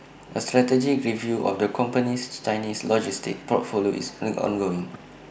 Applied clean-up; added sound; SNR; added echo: none; none; none; none.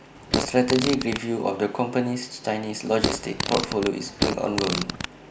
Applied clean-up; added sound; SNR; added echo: none; Fart; 3 dB; none.